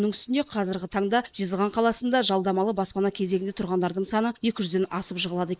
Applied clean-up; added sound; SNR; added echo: neural mask model Resemble Enhance denoiser.